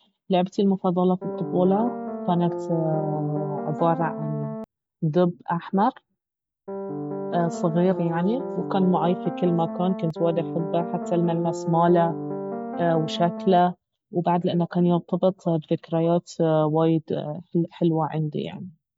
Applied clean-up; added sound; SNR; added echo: none; Piano; 7 dB; none.